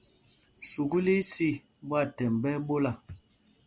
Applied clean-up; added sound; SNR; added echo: none; none; none; none.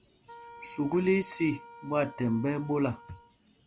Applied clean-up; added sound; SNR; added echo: none; Wind instrument, woodwind instrument; 20 dB; none.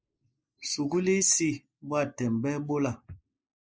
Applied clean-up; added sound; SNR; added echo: neural mask model Resemble Enhance denoiser.